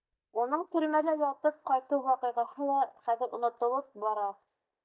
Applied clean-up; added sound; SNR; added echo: neural mask model DeepFilterNet 3.